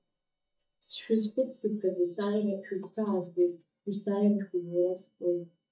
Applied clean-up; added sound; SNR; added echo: neural mask model DeepFilterNet 3.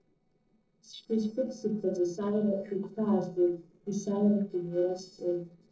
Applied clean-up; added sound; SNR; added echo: neural separator model SepFormer DNS4.